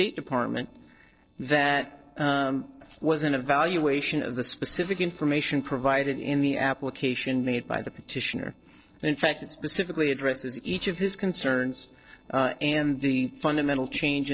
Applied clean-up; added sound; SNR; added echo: neural separator model SepFormer DNS4.